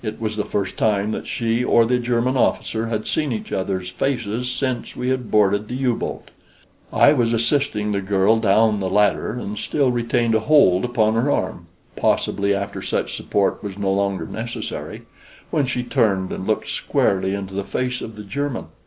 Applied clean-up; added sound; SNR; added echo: none; none; none; none.